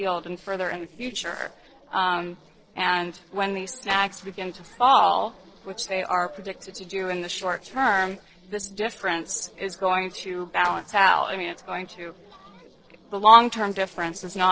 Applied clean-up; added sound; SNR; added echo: neural separator model SepFormer DNS4.